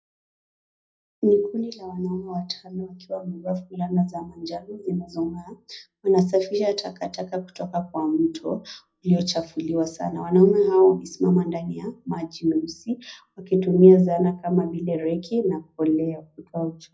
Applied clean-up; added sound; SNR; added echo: none; none; none; reverberation time 0.3 s.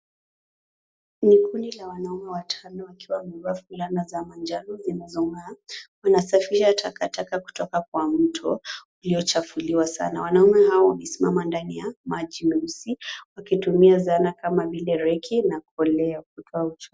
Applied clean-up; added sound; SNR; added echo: none; none; none; none.